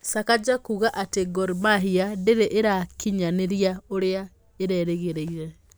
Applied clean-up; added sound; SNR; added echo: none; none; none; none.